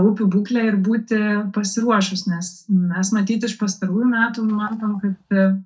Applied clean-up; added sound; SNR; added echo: neural mask model DeepFilterNet 3.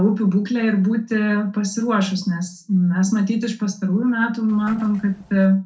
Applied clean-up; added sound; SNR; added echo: neural separator model SepFormer DNS4.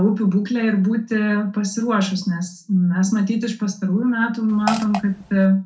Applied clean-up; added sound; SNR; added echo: none; Fart; 9 dB; reverberation time 0.3 s.